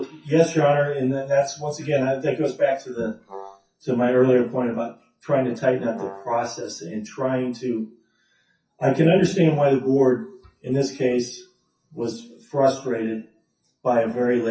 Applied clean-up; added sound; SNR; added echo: classical method WPE with log-MMSE.